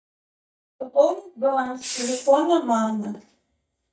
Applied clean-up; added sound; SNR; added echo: neural mask model DeepFilterNet 3.